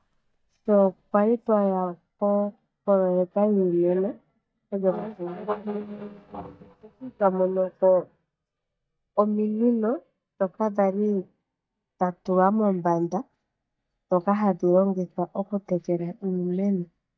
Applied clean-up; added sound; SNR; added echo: neural mask model DeepFilterNet 3.